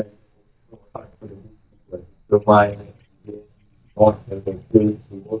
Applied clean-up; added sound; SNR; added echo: neural mask model DeepFilterNet 3.